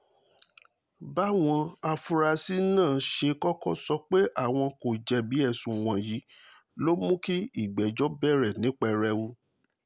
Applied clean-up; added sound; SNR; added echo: none; none; none; none.